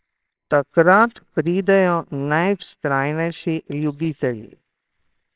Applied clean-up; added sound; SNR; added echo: neural separator model SepFormer WHAMR!.